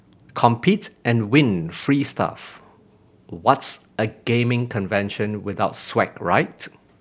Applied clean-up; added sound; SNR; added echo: none; none; none; none.